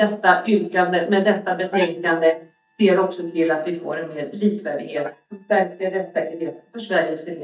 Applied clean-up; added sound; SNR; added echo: neural mask model DeepFilterNet 3.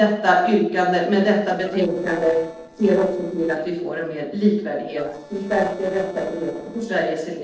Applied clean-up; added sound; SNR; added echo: neural separator model SepFormer DNS4.